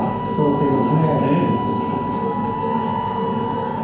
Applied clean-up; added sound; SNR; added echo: none; Wind instrument, woodwind instrument; 6 dB; reverberation time 0.9 s.